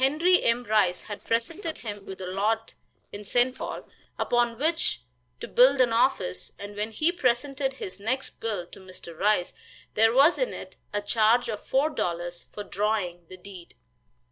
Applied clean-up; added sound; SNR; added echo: neural separator model SepFormer DNS4.